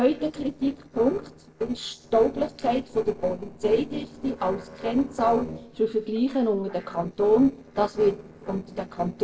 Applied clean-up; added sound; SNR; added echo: neural separator model SepFormer DNS4.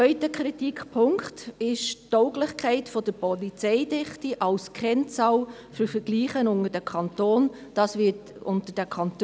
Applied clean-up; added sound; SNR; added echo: none; none; none; none.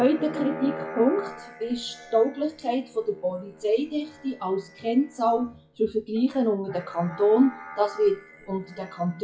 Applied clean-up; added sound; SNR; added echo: classical method WPE with log-MMSE.